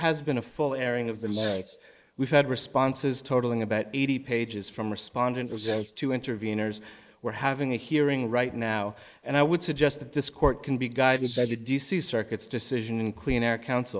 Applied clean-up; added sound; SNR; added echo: neural mask model Resemble Enhance denoiser.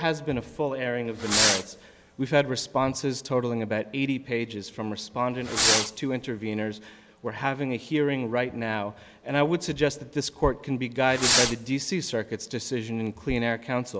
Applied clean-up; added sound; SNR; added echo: none; Fireworks; 0 dB; none.